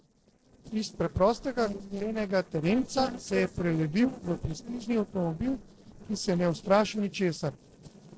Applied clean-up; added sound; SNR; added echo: neural separator model SepFormer DNS4.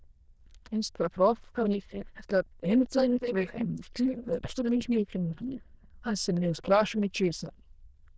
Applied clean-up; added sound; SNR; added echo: neural diffusion model UNIVERSE++.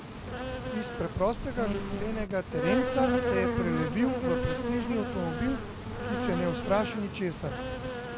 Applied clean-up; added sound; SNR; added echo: none; Insect; 0 dB; none.